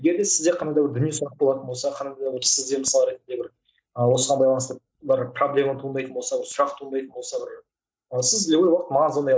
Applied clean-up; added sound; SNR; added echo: none; none; none; none.